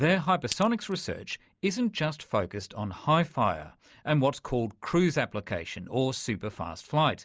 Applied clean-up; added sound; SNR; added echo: neural mask model Resemble Enhance denoiser.